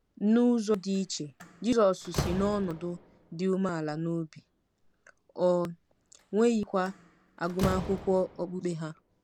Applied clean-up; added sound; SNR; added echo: none; Slam; 12 dB; none.